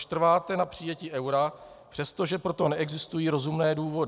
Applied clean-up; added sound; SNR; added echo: none; none; none; none.